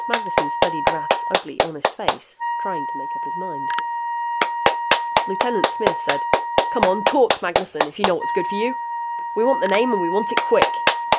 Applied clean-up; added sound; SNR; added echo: none; Clapping + Wind instrument, woodwind instrument; -4 dB; none.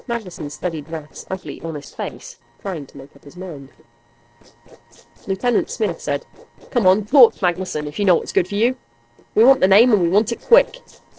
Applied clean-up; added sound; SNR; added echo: neural separator model SepFormer DNS4.